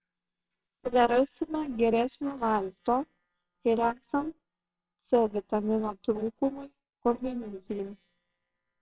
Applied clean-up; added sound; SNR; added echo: neural separator model SepFormer WHAMR!.